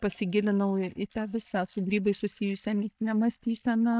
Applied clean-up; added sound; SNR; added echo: neural mask model DeepFilterNet 3.